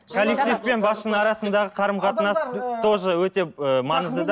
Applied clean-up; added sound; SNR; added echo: none; none; none; none.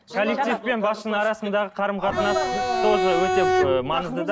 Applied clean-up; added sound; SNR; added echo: none; Bowed string instrument; -1 dB; none.